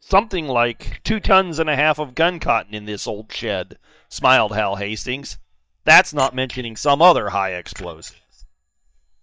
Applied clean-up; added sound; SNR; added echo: neural mask model DeepFilterNet 3.